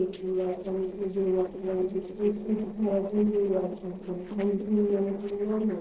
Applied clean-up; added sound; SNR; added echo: neural separator model SepFormer DNS4.